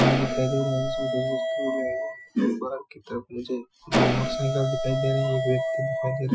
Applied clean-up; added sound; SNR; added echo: classical method Wiener filter.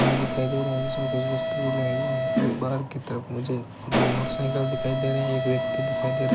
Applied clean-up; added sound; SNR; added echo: none; Mechanisms; -1 dB; none.